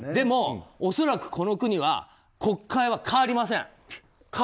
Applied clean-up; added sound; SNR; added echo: neural mask model Resemble Enhance denoiser.